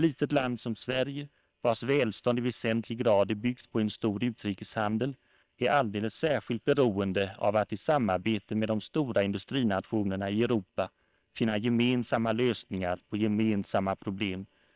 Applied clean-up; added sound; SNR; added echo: neural separator model SepFormer WHAM!.